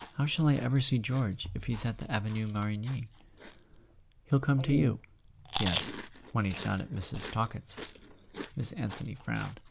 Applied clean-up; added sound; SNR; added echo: none; Chewing, mastication; 6 dB; none.